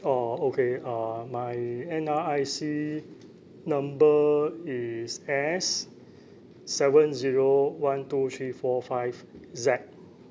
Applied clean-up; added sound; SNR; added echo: none; none; none; none.